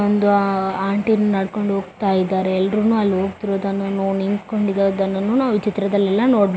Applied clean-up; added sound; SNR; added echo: none; none; none; none.